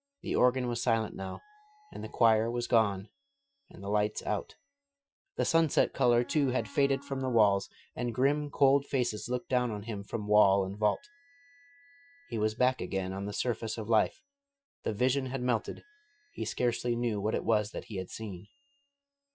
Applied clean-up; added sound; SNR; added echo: classical method Wiener filter.